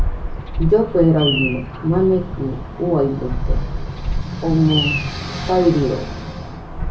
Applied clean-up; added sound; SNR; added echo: none; Bird vocalization, bird call, bird song; 5 dB; reverberation time 0.4 s.